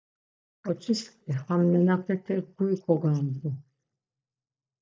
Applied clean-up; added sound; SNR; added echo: neural mask model DeepFilterNet 3.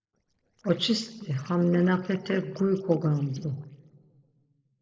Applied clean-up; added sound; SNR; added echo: neural separator model SepFormer DNS4.